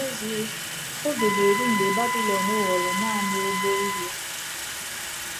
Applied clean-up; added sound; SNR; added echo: none; Sink (filling or washing) / Water tap, faucet + Wind instrument, woodwind instrument; 0 dB; none.